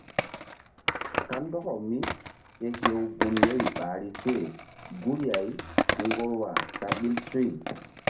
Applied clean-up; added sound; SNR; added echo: none; Skateboard; 0 dB; reverberation time 0.3 s.